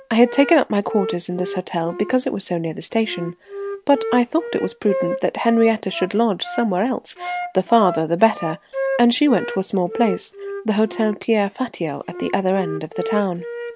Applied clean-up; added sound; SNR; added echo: none; Wind instrument, woodwind instrument; 10 dB; none.